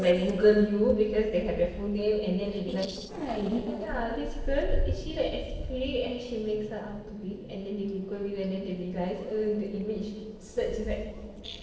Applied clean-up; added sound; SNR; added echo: neural separator model SepFormer DNS4.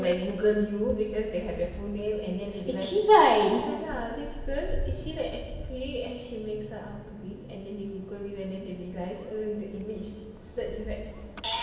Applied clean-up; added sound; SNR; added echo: none; Engine starting / Motor vehicle (road); 12 dB; reverberation time 1.2 s.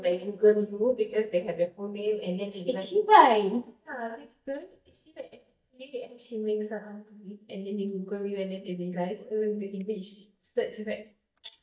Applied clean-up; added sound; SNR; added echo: neural mask model DeepFilterNet 3.